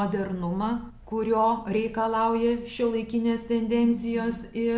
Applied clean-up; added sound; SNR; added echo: none; none; none; none.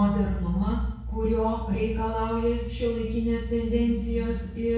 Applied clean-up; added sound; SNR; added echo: none; none; none; reverberation time 0.6 s.